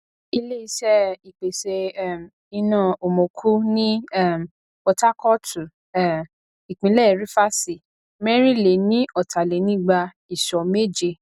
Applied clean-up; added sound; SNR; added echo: none; none; none; none.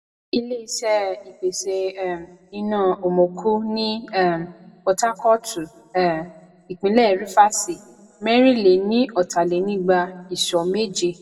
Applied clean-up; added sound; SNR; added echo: none; none; none; reverberation time 0.7 s.